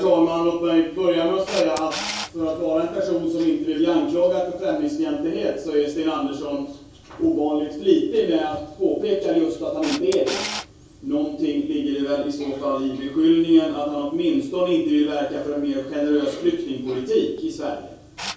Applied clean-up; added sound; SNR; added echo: none; Camera; 18 dB; reverberation time 0.6 s.